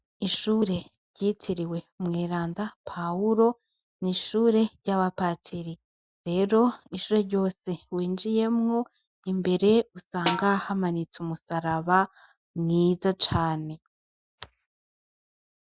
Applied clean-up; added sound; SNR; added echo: classical method Wiener filter.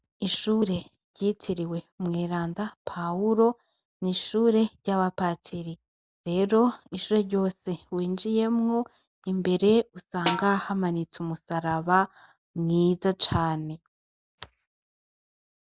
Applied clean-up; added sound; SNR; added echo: none; Snare drum; 5 dB; none.